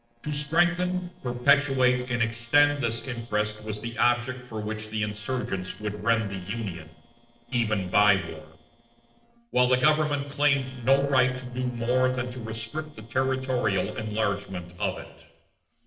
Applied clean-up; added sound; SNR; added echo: neural separator model SepFormer DNS4.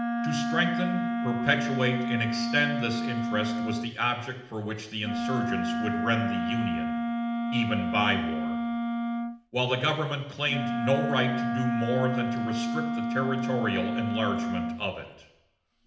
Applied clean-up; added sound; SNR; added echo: none; Wind instrument, woodwind instrument; -1 dB; reverberation time 0.8 s.